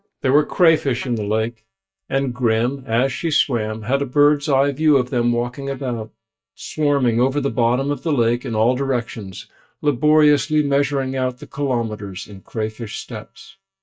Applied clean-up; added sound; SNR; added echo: neural mask model DeepFilterNet 3.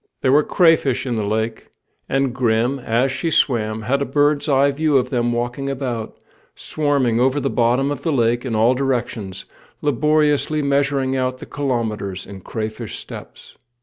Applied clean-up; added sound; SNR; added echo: none; none; none; none.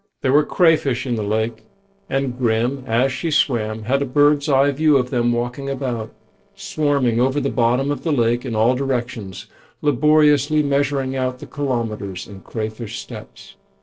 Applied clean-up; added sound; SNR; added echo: neural separator model SepFormer DNS4.